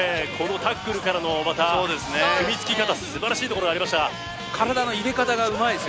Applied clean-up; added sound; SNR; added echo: none; none; none; none.